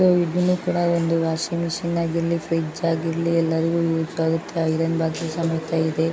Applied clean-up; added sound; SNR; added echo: none; none; none; none.